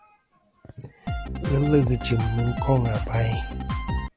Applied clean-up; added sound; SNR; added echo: none; Drum kit; 3 dB; none.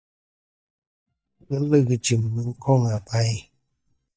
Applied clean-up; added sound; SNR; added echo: neural mask model DeepFilterNet 3.